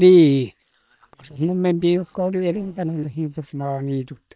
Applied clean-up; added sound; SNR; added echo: neural separator model SepFormer WHAM!.